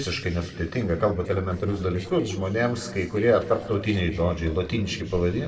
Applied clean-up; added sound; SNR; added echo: neural separator model SepFormer DNS4.